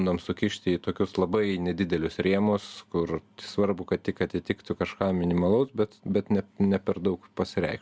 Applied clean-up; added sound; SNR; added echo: none; none; none; none.